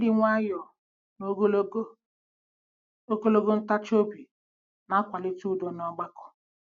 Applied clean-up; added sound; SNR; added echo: none; none; none; none.